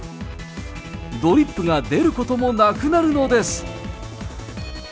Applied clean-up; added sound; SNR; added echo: none; none; none; none.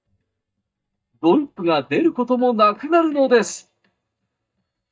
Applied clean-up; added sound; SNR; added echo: neural mask model DeepFilterNet 3.